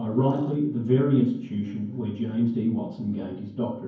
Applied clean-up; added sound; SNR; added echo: none; Burping, eructation; 19 dB; reverberation time 0.9 s.